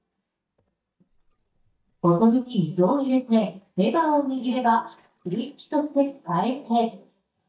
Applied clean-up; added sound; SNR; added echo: neural mask model DeepFilterNet 3.